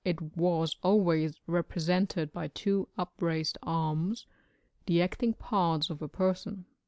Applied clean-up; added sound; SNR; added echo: none; none; none; none.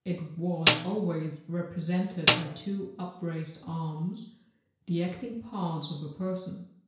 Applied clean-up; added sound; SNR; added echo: none; Snare drum; -4 dB; reverberation time 0.5 s.